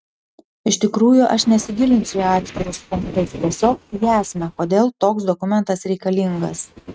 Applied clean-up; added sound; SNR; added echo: neural mask model RNNoise.